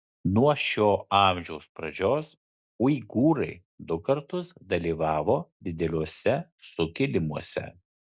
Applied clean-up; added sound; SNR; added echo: none; none; none; none.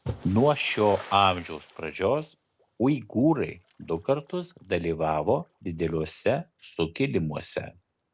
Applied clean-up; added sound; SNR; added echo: none; Splash, splatter; 20 dB; none.